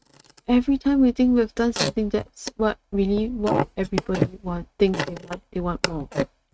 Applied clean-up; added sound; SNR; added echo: neural mask model RNNoise.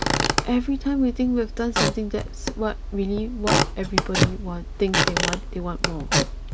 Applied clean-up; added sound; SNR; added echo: none; Squeak / Wood; -2 dB; none.